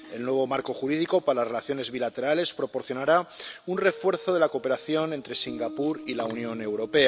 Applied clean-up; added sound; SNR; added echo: none; Guitar; 18 dB; none.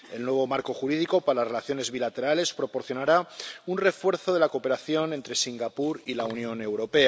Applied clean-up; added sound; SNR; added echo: none; none; none; none.